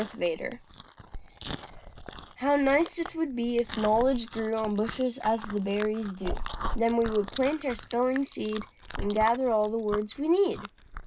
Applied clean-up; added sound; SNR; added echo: none; Chewing, mastication; 10 dB; reverberation time 0.2 s.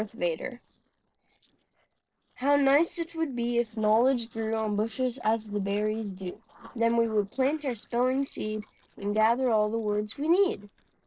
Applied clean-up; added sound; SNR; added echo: neural separator model SepFormer DNS4.